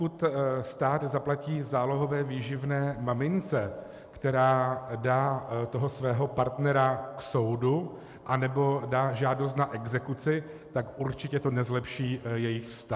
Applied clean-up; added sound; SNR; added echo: none; none; none; none.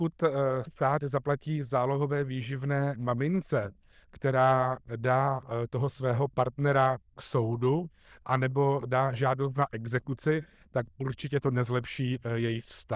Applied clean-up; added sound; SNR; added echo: neural diffusion model UNIVERSE++.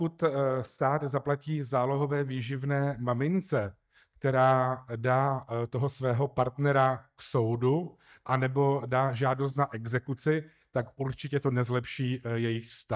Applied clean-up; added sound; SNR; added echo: neural mask model DeepFilterNet 3.